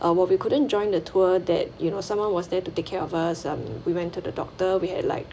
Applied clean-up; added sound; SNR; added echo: none; none; none; none.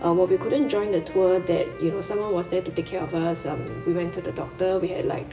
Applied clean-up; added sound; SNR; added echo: none; Wind instrument, woodwind instrument; 17 dB; reverberation time 1.1 s.